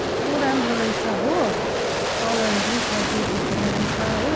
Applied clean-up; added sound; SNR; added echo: none; Aircraft; -3 dB; none.